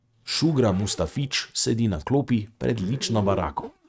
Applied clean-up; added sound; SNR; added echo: neural mask model RNNoise.